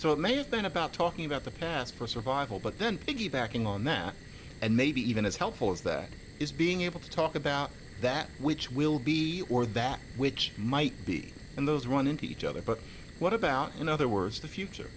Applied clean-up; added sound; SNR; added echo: none; Fire; 15 dB; none.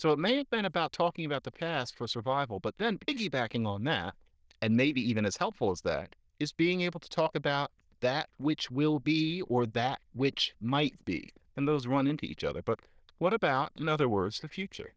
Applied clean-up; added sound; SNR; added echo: neural diffusion model UNIVERSE++.